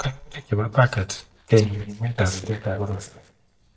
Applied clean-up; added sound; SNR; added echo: neural mask model DeepFilterNet 3.